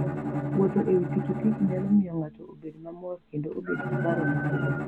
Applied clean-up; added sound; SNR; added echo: none; Bowed string instrument; 3 dB; none.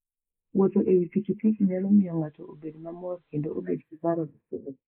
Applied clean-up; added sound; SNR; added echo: neural mask model Resemble Enhance denoiser.